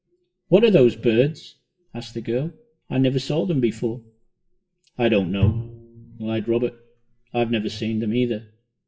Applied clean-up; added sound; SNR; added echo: classical method WPE with log-MMSE.